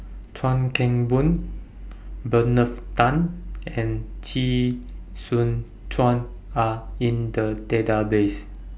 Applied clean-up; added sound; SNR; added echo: none; none; none; none.